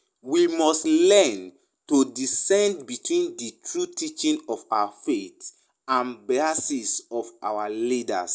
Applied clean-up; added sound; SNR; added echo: none; none; none; none.